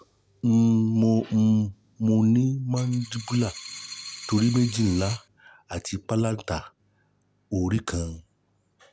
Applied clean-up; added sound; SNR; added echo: none; Coin (dropping); 14 dB; none.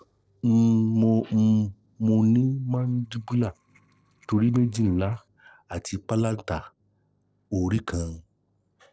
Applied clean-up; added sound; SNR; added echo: neural separator model SepFormer DNS4.